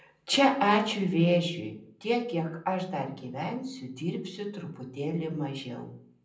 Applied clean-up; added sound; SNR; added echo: none; none; none; reverberation time 0.6 s.